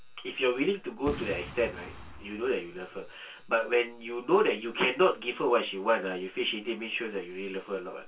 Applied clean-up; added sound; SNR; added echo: none; Boom; 14 dB; reverberation time 0.2 s.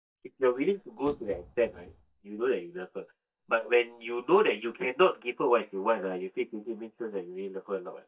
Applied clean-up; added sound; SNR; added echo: neural mask model DeepFilterNet 3.